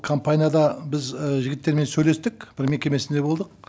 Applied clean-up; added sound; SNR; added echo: none; none; none; none.